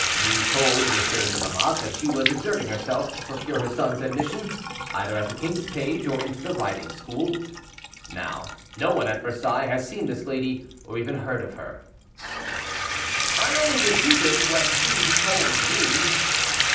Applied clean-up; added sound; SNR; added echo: none; Bathtub (filling or washing) / Water tap, faucet; -1 dB; reverberation time 0.6 s.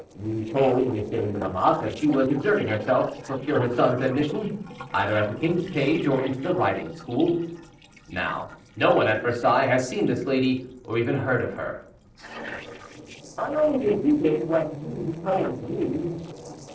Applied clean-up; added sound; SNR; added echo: neural separator model SepFormer DNS4.